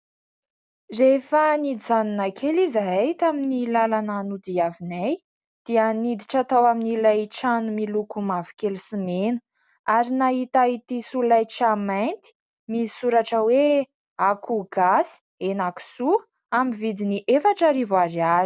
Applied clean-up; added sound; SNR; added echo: none; none; none; none.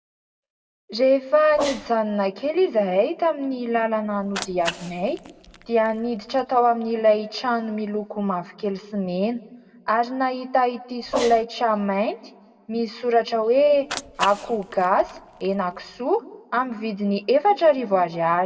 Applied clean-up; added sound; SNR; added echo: none; Cat; 16 dB; reverberation time 0.9 s.